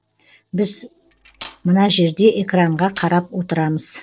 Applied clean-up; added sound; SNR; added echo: neural separator model SepFormer DNS4.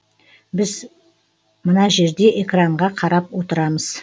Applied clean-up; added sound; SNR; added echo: none; none; none; none.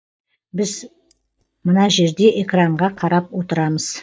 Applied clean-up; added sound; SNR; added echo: neural mask model DeepFilterNet 3.